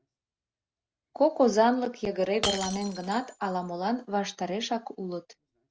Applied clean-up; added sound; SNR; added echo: none; Shatter; 14 dB; none.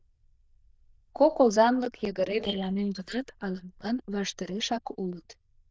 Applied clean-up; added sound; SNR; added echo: neural diffusion model UNIVERSE++.